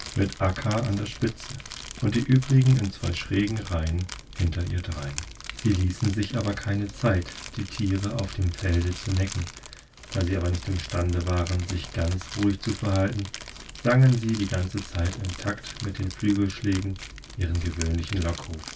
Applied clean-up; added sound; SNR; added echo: none; Crumpling, crinkling; 14 dB; reverberation time 0.1 s.